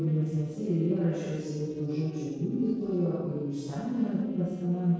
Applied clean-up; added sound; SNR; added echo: neural separator model SepFormer DNS4.